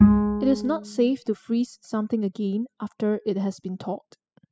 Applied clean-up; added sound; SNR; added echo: classical method spectral subtraction.